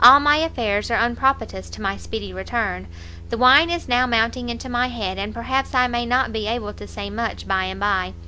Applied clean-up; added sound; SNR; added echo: none; none; none; none.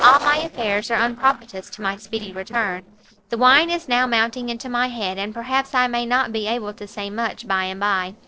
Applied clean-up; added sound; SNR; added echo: neural separator model SepFormer DNS4.